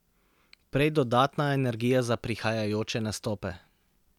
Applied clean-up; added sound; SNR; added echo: none; none; none; none.